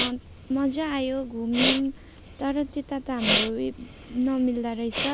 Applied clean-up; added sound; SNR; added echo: none; Respiratory sounds; 2 dB; none.